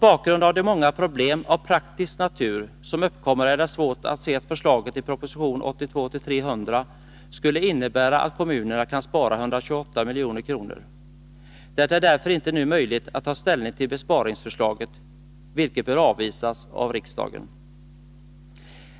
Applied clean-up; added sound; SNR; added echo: none; none; none; none.